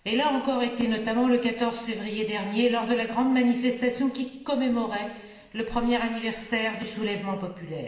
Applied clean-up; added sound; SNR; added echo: none; none; none; reverberation time 1.0 s.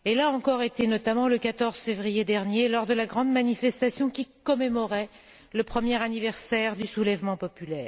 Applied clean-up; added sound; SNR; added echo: none; none; none; none.